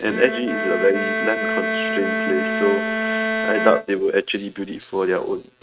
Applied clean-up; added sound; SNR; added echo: neural mask model RNNoise.